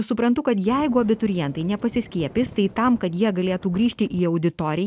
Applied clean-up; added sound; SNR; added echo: none; Wind; 20 dB; none.